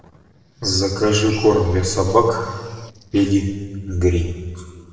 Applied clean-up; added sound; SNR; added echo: neural separator model SepFormer DNS4.